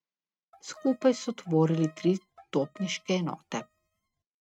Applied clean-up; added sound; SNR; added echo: neural mask model RNNoise.